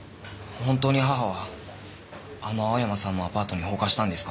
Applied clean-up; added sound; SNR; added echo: none; none; none; none.